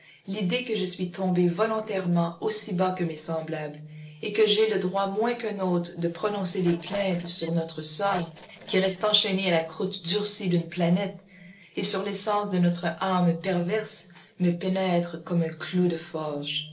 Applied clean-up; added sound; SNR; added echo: neural separator model SepFormer DNS4.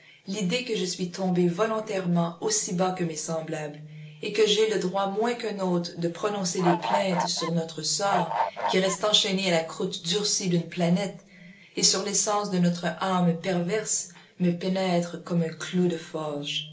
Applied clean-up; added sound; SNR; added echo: none; Bird / Fowl; 2 dB; reverberation time 0.2 s.